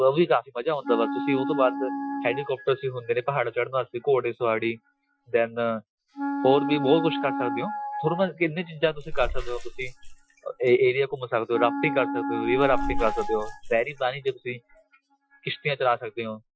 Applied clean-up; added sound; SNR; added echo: classical method Wiener filter.